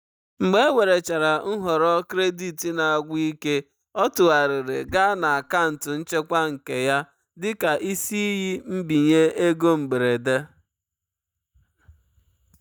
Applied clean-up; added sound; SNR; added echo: neural mask model DeepFilterNet 3.